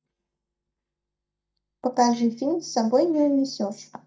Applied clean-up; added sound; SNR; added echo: neural mask model DeepFilterNet 3.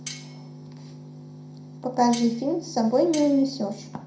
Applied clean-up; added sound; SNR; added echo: none; Cutlery, silverware; 18 dB; reverberation time 0.4 s.